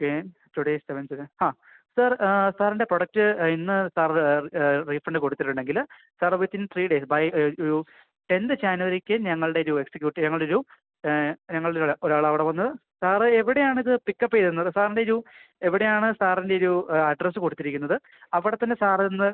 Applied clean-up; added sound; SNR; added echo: none; none; none; none.